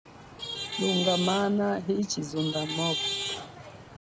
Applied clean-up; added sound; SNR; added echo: none; Traffic noise, roadway noise / Vehicle horn, car horn, honking; 5 dB; none.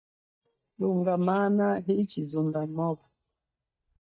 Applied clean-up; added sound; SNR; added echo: neural mask model DeepFilterNet 3.